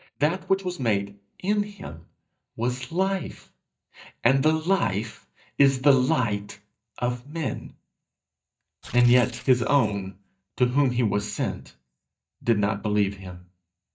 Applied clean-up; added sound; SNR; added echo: neural mask model DeepFilterNet 3.